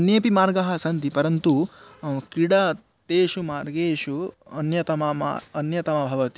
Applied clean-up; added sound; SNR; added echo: none; none; none; none.